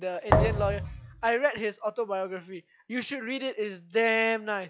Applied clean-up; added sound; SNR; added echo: classical method log-MMSE.